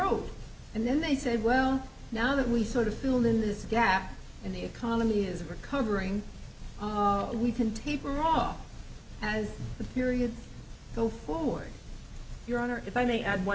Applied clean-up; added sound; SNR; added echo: none; none; none; none.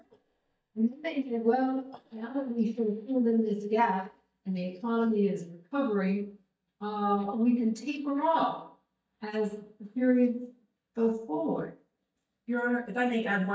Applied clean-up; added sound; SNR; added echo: neural mask model DeepFilterNet 3.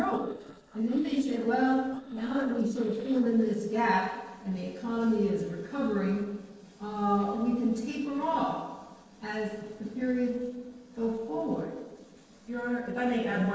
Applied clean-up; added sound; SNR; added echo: neural separator model SepFormer DNS4.